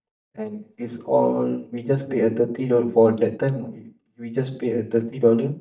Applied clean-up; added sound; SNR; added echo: neural mask model DeepFilterNet 3.